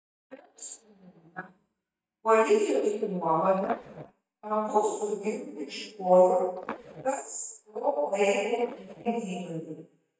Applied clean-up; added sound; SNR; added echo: neural mask model DeepFilterNet 3.